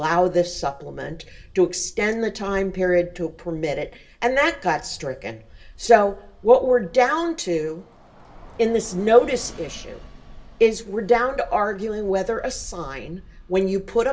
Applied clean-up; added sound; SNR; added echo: none; Bus; 20 dB; reverberation time 0.2 s.